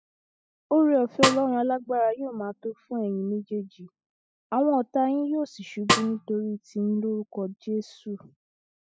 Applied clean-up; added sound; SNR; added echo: classical method spectral subtraction.